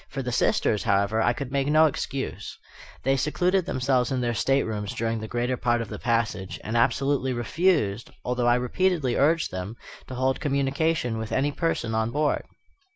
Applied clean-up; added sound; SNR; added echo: none; none; none; none.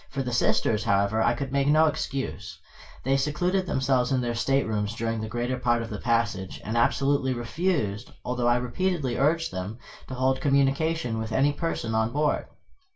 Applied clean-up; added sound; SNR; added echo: none; none; none; reverberation time 0.2 s.